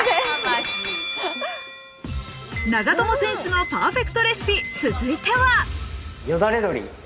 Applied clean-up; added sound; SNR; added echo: none; none; none; none.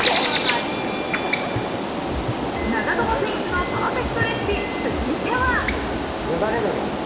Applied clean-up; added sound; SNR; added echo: none; Bird; -1 dB; reverberation time 2.4 s.